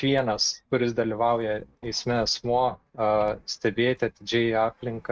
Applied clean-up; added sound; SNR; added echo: neural mask model RNNoise.